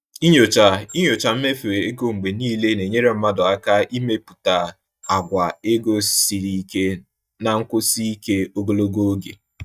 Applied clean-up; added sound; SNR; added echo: neural mask model DeepFilterNet 3.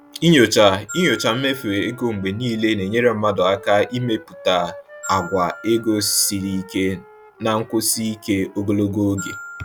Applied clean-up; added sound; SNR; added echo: none; Glockenspiel + Wind instrument, woodwind instrument; 19 dB; none.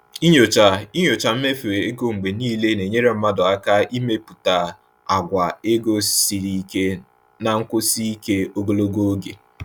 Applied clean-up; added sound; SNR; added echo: none; none; none; none.